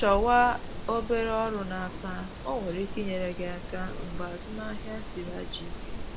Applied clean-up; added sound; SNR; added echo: none; Insect; 6 dB; none.